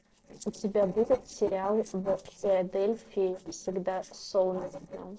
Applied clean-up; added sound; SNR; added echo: neural separator model SepFormer DNS4.